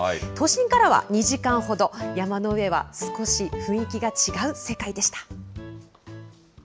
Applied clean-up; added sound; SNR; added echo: none; none; none; none.